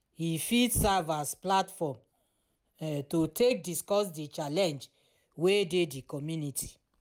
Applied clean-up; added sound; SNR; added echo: none; none; none; none.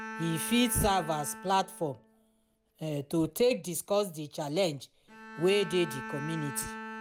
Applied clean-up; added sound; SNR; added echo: none; Bowed string instrument; 13 dB; none.